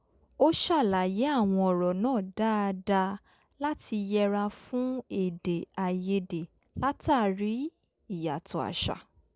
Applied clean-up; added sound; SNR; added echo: none; none; none; none.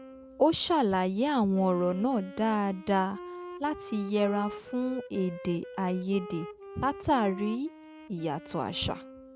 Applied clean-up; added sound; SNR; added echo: none; Wind instrument, woodwind instrument; 15 dB; none.